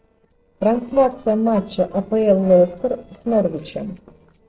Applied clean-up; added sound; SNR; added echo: neural separator model SepFormer DNS4.